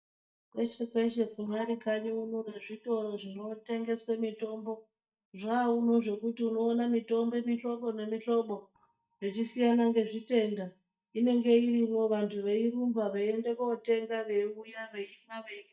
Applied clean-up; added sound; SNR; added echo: neural mask model DeepFilterNet 3.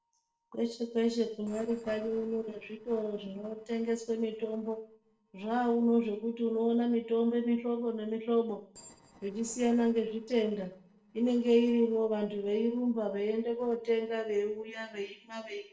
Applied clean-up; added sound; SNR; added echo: neural separator model SepFormer DNS4.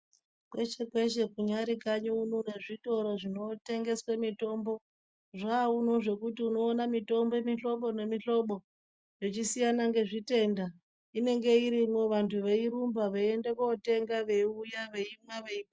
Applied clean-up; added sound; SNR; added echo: none; none; none; none.